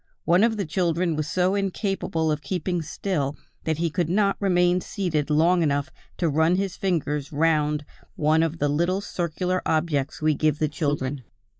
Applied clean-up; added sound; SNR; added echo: neural mask model Resemble Enhance denoiser.